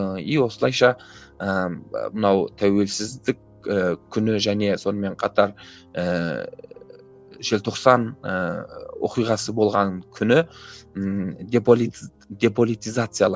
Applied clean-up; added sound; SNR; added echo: none; none; none; none.